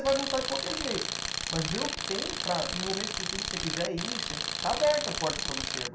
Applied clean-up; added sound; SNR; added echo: none; Tools; 1 dB; reverberation time 0.4 s.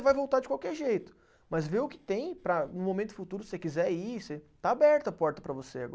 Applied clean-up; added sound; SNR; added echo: none; none; none; none.